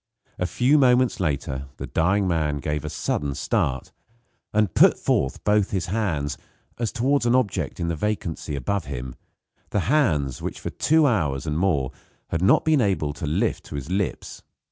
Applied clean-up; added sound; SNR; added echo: none; none; none; none.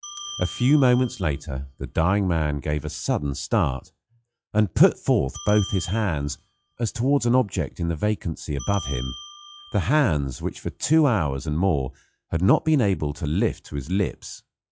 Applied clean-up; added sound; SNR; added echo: classical method log-MMSE.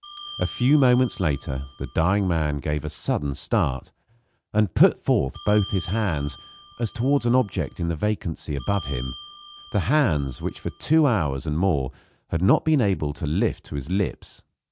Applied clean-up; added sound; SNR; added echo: none; Bell; 18 dB; none.